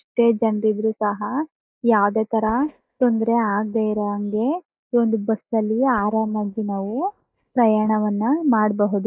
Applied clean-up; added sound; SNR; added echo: neural mask model DeepFilterNet 3.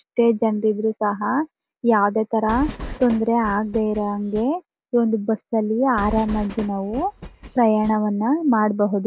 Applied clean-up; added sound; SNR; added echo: none; Train; 13 dB; none.